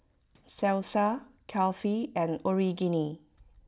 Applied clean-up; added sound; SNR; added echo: none; none; none; none.